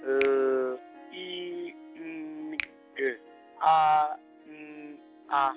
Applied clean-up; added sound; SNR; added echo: none; Harp + Finger snapping; 16 dB; none.